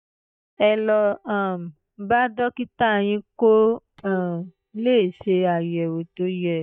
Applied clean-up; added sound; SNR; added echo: neural mask model DeepFilterNet 3.